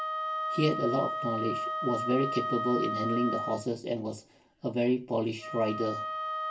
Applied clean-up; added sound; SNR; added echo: none; Wind instrument, woodwind instrument; 3 dB; reverberation time 0.2 s.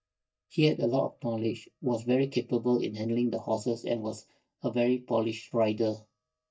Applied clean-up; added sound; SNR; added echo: neural mask model DeepFilterNet 3.